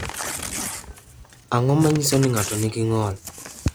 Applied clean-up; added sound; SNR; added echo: none; Crumpling, crinkling / Tearing; 10 dB; none.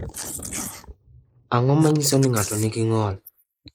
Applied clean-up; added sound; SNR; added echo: neural mask model Resemble Enhance denoiser.